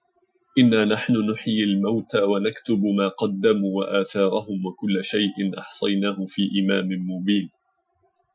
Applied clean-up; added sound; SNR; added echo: classical method Wiener filter.